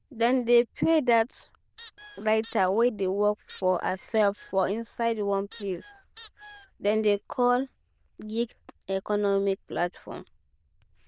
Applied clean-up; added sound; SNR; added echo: neural diffusion model UNIVERSE++.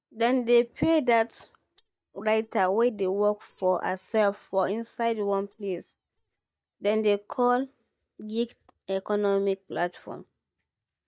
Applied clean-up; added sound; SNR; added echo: neural mask model DeepFilterNet 3.